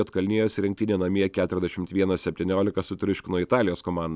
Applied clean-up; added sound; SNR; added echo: none; none; none; none.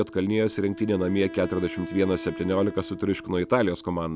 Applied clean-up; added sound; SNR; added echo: none; Wind instrument, woodwind instrument; 14 dB; none.